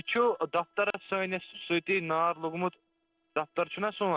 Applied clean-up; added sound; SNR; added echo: neural separator model SepFormer DNS4.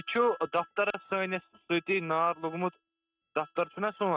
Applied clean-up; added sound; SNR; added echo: neural mask model RNNoise.